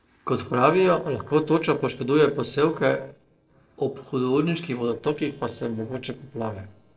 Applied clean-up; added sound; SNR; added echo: neural separator model SepFormer DNS4.